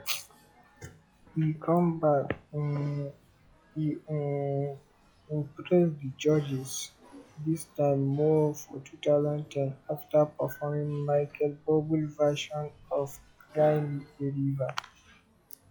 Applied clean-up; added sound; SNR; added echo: classical method log-MMSE.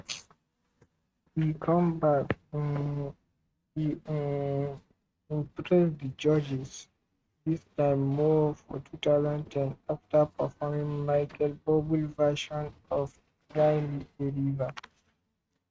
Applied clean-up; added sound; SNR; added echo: neural mask model RNNoise.